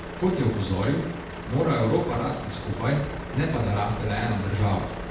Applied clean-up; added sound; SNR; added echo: none; Truck; 9 dB; reverberation time 0.8 s.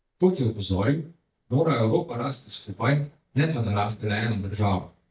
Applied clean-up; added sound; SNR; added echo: neural mask model DeepFilterNet 3.